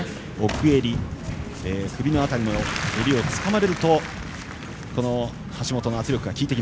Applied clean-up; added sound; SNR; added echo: none; Applause / Crowd; 11 dB; none.